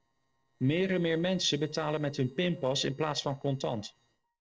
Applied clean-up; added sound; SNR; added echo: neural separator model SepFormer DNS4.